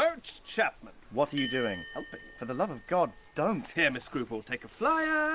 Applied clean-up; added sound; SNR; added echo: none; Bell; 17 dB; none.